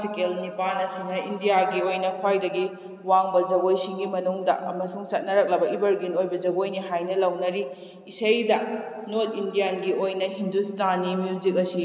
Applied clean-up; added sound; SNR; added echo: none; none; none; none.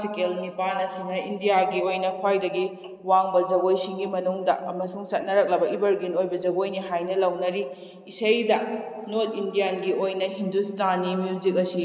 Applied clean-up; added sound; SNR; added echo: neural mask model Resemble Enhance denoiser.